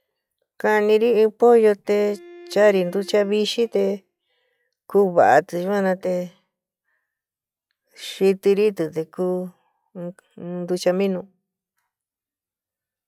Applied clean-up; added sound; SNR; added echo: classical method log-MMSE.